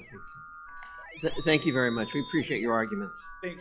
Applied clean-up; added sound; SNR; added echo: classical method log-MMSE.